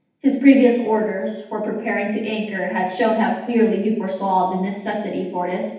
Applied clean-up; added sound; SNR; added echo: none; none; none; reverberation time 0.9 s.